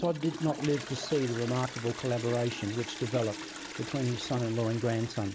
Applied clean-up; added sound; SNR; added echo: none; Toilet flush; 10 dB; none.